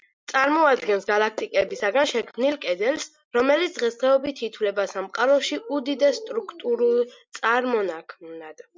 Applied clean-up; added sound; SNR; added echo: none; none; none; none.